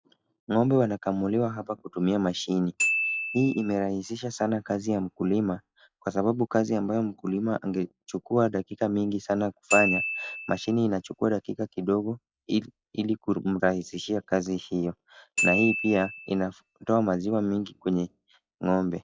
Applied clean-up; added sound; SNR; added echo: classical method log-MMSE.